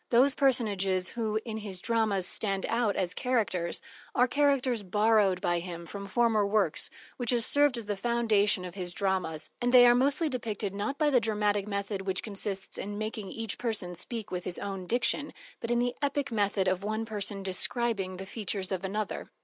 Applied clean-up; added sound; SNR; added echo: none; none; none; none.